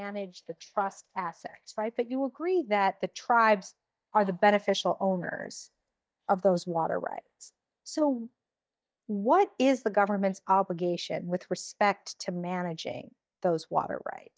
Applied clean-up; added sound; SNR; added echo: neural mask model DeepFilterNet 3.